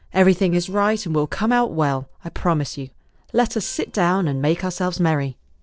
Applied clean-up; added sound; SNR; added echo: neural separator model SepFormer DNS4.